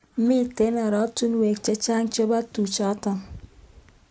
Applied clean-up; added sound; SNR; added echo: none; none; none; none.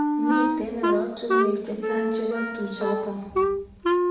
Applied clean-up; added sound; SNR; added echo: none; Wind instrument, woodwind instrument; -5 dB; reverberation time 1.1 s.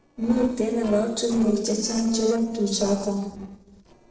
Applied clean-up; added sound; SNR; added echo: neural separator model SepFormer DNS4.